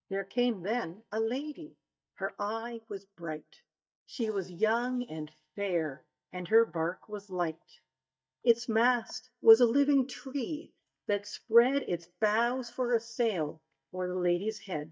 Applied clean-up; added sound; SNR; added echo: neural mask model DeepFilterNet 3.